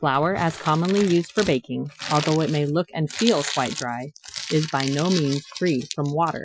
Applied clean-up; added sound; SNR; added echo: classical method Wiener filter.